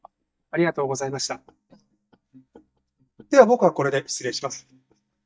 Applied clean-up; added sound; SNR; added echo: neural mask model DeepFilterNet 3.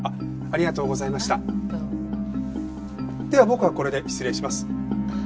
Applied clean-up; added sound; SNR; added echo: none; none; none; none.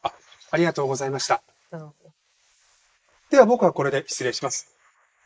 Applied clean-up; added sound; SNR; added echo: neural mask model Resemble Enhance denoiser.